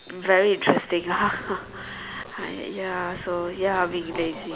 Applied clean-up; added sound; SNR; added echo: none; Engine; 19 dB; none.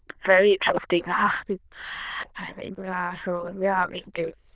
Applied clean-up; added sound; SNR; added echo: neural diffusion model UNIVERSE++.